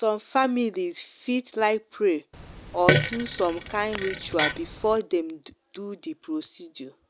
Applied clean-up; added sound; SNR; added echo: none; Fart; -1 dB; none.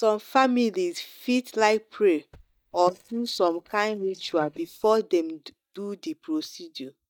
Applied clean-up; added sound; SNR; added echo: neural mask model DeepFilterNet 3.